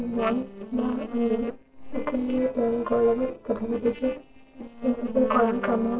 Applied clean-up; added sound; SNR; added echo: neural separator model SepFormer DNS4.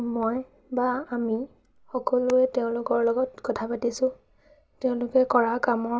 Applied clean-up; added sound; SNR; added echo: none; none; none; none.